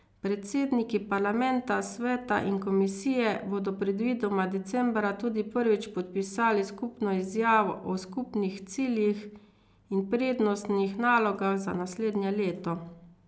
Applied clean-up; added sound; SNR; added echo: none; none; none; none.